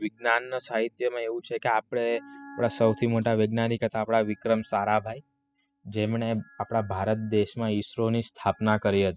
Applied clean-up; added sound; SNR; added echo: classical method spectral subtraction.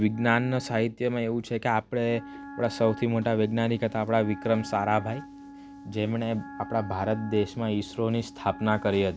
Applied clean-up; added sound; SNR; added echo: none; Wind instrument, woodwind instrument; 16 dB; none.